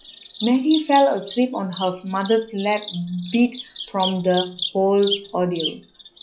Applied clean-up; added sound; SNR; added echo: classical method log-MMSE.